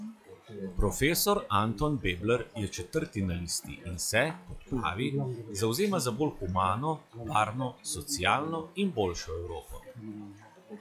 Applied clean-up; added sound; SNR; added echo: classical method log-MMSE.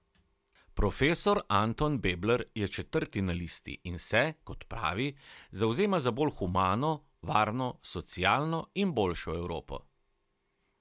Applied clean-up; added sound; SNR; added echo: none; none; none; none.